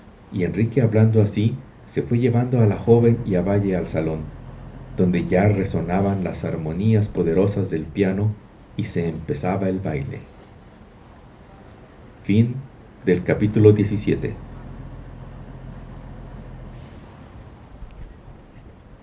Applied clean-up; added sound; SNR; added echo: none; Boat, Water vehicle; 18 dB; reverberation time 0.3 s.